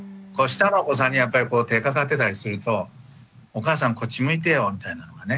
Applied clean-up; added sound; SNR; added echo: none; none; none; none.